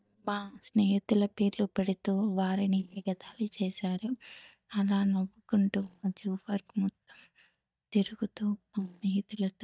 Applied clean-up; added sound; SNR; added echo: neural mask model DeepFilterNet 3.